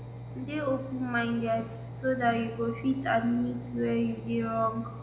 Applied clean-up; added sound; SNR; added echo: none; Engine; 11 dB; reverberation time 0.9 s.